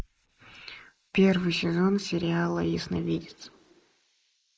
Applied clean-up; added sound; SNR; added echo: neural mask model Resemble Enhance denoiser.